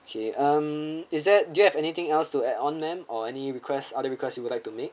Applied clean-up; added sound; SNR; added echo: none; none; none; none.